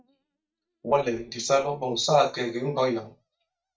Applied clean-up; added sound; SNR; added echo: neural mask model DeepFilterNet 3.